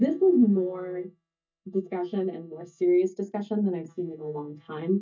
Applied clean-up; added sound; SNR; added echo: neural mask model DeepFilterNet 3.